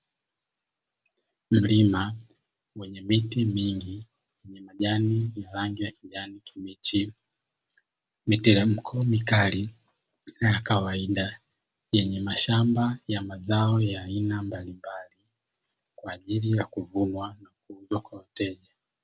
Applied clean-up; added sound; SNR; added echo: none; none; none; none.